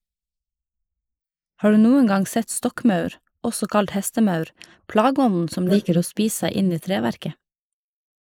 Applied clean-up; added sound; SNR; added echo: neural mask model Resemble Enhance denoiser.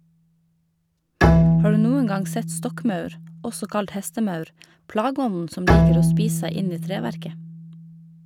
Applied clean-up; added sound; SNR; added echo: none; Bowed string instrument; -4 dB; none.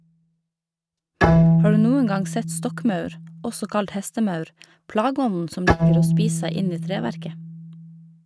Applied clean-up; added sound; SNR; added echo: neural mask model RNNoise.